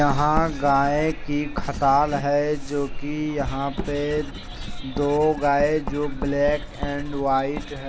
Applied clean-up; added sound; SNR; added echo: none; Writing; 7 dB; none.